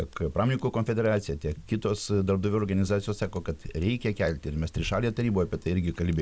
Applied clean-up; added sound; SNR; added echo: none; none; none; none.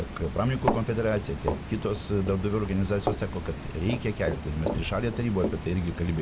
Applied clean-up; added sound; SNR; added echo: none; Water + Run; 5 dB; none.